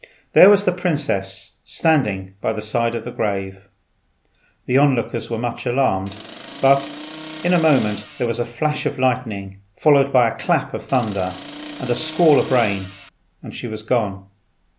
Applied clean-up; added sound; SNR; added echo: none; Accelerating, revving, vroom; 13 dB; none.